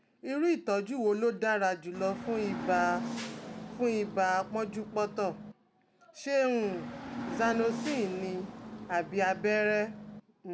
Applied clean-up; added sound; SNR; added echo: none; Hiss / Bus / Engine; 8 dB; none.